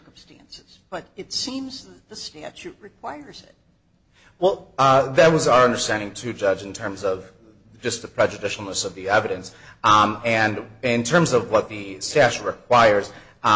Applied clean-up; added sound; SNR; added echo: none; none; none; none.